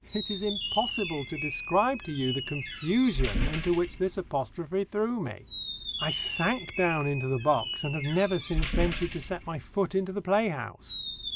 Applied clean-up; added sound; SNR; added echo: none; Squeak; 5 dB; none.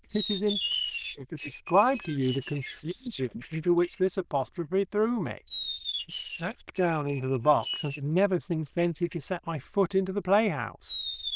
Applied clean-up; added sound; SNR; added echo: neural diffusion model UNIVERSE++.